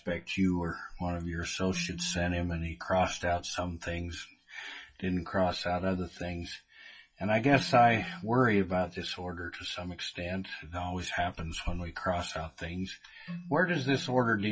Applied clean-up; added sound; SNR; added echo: classical method WPE with log-MMSE.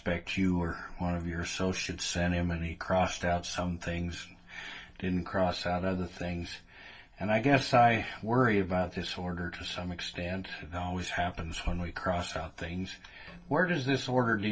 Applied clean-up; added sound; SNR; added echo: neural separator model SepFormer DNS4.